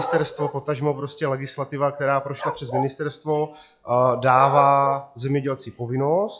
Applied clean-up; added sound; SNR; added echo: classical method log-MMSE.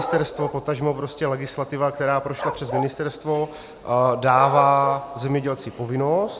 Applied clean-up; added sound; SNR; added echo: none; Bark; 11 dB; none.